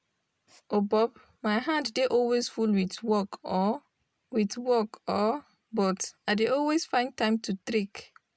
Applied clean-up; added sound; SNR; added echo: none; none; none; none.